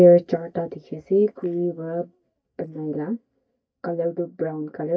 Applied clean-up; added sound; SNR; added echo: neural mask model DeepFilterNet 3.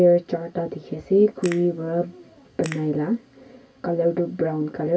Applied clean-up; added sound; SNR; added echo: none; Crack / Crackle; 20 dB; reverberation time 0.1 s.